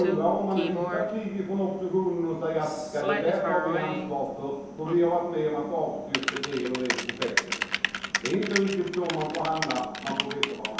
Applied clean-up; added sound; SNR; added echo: none; Typing; 5 dB; reverberation time 1.0 s.